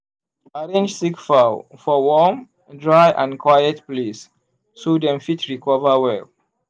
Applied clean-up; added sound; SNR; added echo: none; none; none; none.